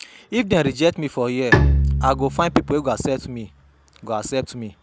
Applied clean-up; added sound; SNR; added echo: none; Bowed string instrument; 0 dB; none.